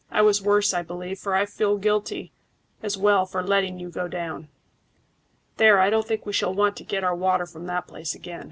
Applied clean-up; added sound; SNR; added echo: none; none; none; none.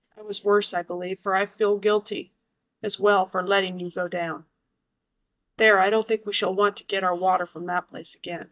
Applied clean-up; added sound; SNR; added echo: neural mask model DeepFilterNet 3.